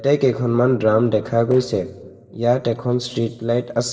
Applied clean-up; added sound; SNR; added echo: neural separator model SepFormer DNS4.